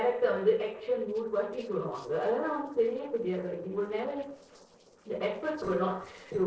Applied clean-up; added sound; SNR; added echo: neural separator model SepFormer DNS4.